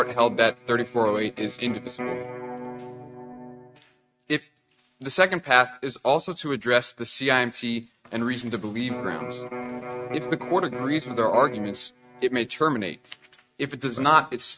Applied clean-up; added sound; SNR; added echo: neural mask model RNNoise.